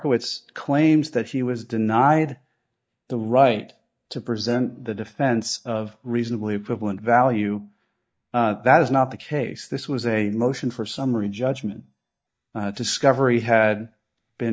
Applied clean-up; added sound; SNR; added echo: neural mask model DeepFilterNet 3.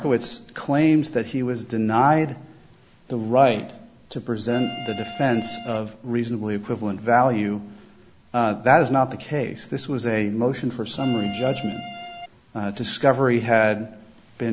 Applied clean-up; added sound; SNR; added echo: none; Bowed string instrument; 12 dB; none.